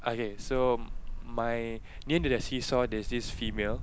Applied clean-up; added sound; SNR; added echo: none; Ocean; 5 dB; none.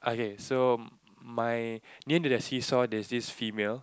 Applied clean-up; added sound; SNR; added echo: none; none; none; none.